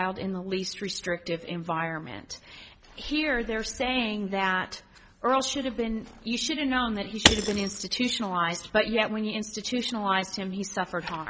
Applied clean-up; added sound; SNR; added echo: none; Shatter / Crushing; -1 dB; none.